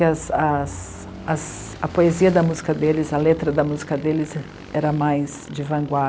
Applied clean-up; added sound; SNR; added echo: none; Motorcycle / Engine; 19 dB; none.